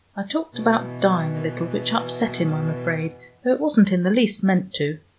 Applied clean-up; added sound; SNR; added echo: none; Bowed string instrument; 13 dB; none.